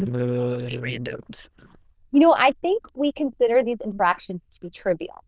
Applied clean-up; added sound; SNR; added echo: neural diffusion model UNIVERSE++.